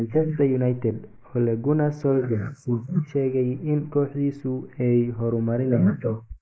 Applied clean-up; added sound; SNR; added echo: neural mask model Resemble Enhance denoiser.